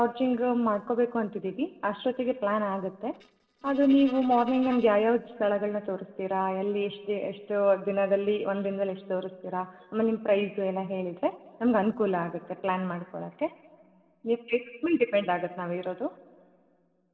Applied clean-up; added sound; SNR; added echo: neural separator model SepFormer DNS4.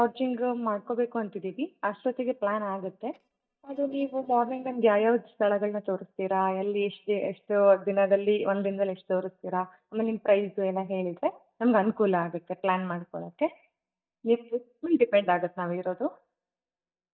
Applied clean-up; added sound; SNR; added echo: neural mask model DeepFilterNet 3.